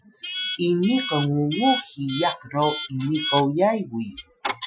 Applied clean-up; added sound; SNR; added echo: classical method Wiener filter.